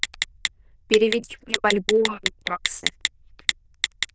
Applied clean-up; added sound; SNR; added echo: neural diffusion model UNIVERSE++.